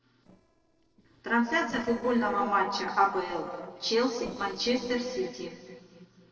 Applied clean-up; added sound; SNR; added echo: neural separator model SepFormer DNS4.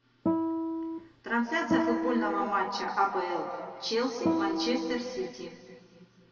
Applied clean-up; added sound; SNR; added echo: none; Guitar; -1 dB; reverberation time 2.3 s.